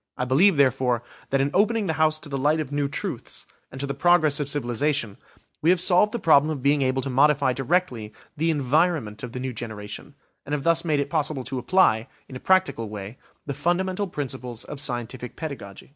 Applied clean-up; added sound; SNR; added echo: none; none; none; none.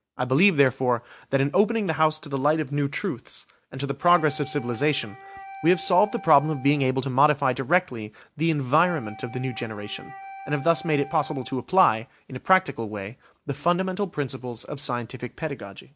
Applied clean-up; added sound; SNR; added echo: none; Wind instrument, woodwind instrument; 17 dB; none.